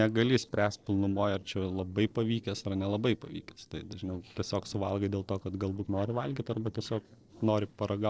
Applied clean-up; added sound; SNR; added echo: neural separator model SepFormer DNS4.